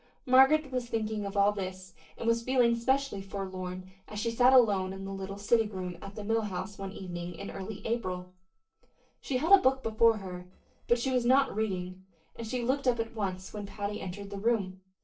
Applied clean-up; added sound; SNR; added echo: neural separator model SepFormer DNS4.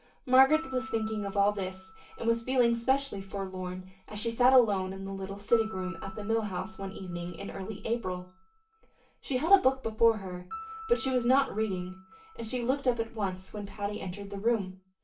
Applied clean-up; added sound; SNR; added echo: none; Piano; 19 dB; reverberation time 0.2 s.